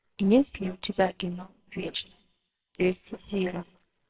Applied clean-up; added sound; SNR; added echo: neural separator model SepFormer WHAMR!.